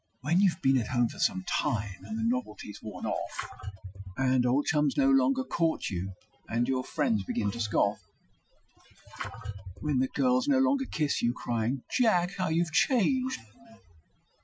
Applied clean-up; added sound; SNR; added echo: classical method Wiener filter.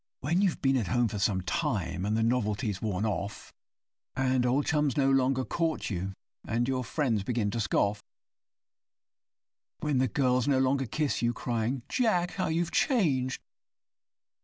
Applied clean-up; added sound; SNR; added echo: none; none; none; none.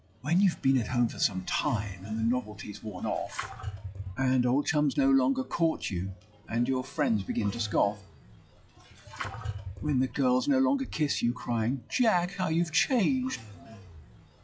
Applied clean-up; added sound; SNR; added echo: classical method log-MMSE.